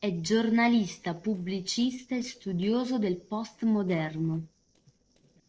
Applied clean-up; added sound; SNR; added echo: neural separator model SepFormer DNS4.